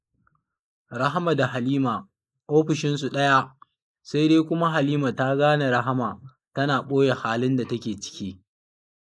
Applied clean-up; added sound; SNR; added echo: neural mask model Resemble Enhance denoiser.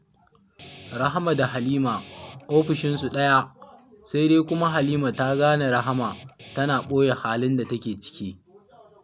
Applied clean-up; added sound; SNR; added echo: none; Guitar; 17 dB; none.